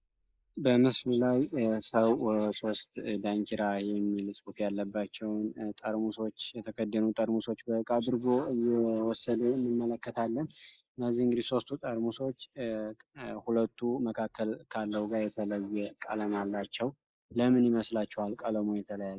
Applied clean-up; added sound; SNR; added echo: neural mask model Resemble Enhance denoiser.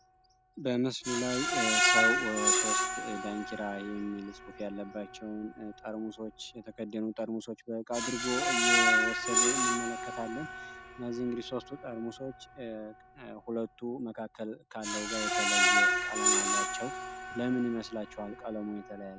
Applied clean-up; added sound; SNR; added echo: none; Screech; -5 dB; none.